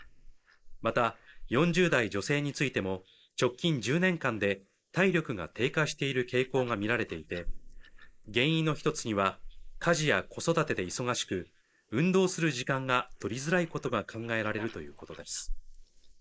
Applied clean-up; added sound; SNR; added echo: neural mask model Resemble Enhance denoiser.